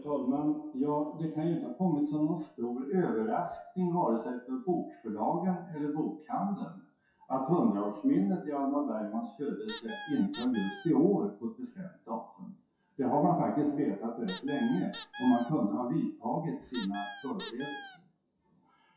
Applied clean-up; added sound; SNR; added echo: classical method WPE with log-MMSE.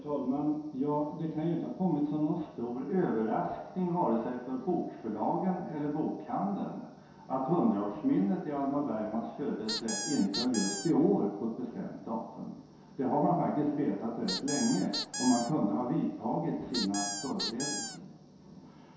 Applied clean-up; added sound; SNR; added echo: none; Squeak; 6 dB; reverberation time 0.7 s.